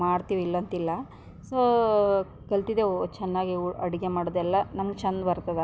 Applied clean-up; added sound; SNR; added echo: none; none; none; none.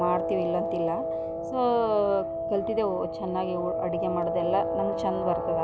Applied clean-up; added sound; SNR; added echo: none; Guitar; 1 dB; none.